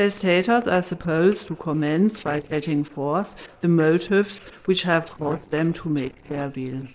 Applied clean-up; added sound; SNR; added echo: neural separator model SepFormer DNS4.